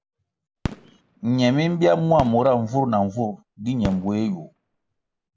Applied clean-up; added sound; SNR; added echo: none; Fireworks; 14 dB; none.